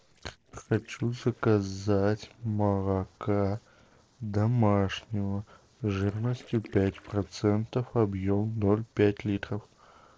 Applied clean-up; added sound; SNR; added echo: neural separator model SepFormer DNS4.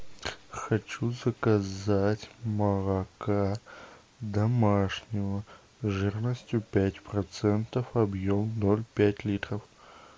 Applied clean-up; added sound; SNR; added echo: none; none; none; none.